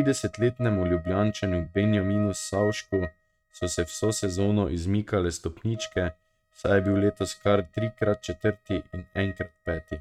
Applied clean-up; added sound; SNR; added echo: neural mask model RNNoise.